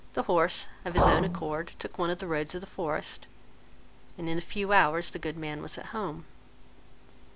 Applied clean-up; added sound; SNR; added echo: none; Liquid; 0 dB; none.